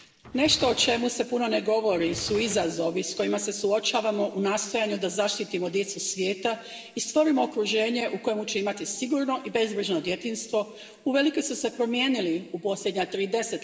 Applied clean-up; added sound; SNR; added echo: none; Drawer open or close; 15 dB; reverberation time 2.0 s.